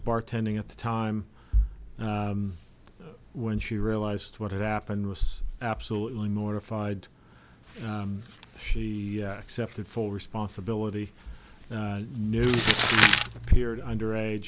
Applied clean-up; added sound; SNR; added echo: none; Crumpling, crinkling; -4 dB; none.